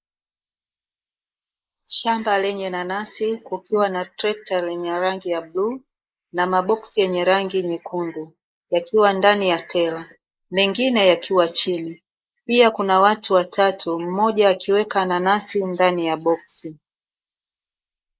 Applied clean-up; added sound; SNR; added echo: neural mask model Resemble Enhance denoiser.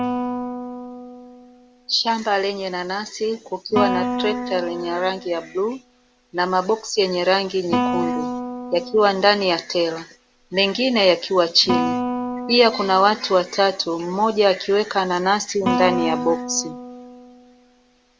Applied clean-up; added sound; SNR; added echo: none; Guitar; 7 dB; none.